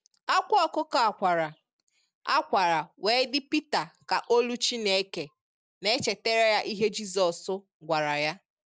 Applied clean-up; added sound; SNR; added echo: none; none; none; none.